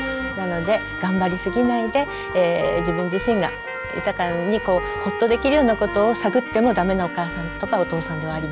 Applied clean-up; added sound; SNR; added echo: none; Trumpet + Wind instrument, woodwind instrument; 8 dB; none.